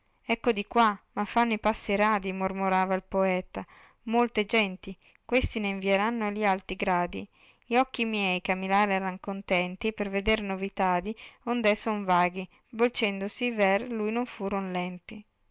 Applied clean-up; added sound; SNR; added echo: none; none; none; none.